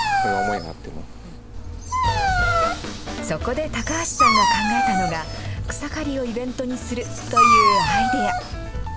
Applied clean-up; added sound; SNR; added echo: none; Dog; -5 dB; none.